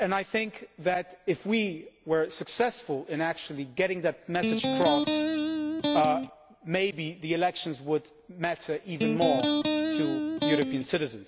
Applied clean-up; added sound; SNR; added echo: none; Electric guitar; -2 dB; none.